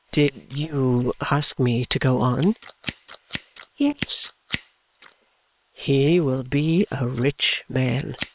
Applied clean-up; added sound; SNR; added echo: neural separator model SepFormer WHAM!.